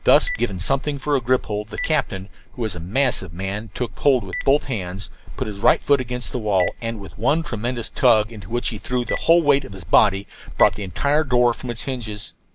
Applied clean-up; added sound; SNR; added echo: none; Telephone; 19 dB; none.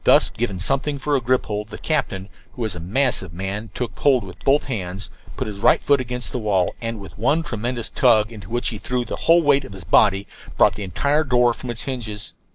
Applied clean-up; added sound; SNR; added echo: neural separator model SepFormer DNS4.